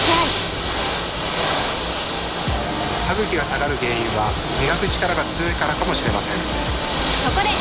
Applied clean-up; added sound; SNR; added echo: none; Ocean / Boat, Water vehicle; -1 dB; none.